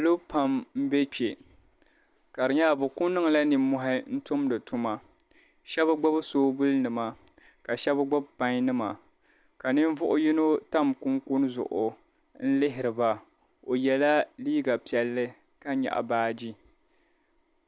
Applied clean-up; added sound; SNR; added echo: none; none; none; none.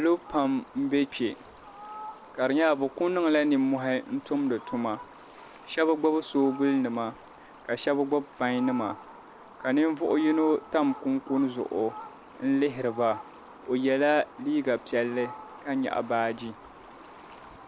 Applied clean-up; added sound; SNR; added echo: none; Fowl; 18 dB; none.